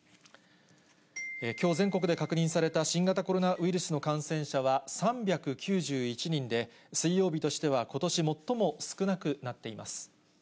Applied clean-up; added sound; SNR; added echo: none; Glockenspiel; 18 dB; none.